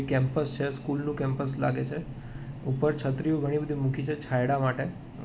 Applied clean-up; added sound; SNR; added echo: none; none; none; none.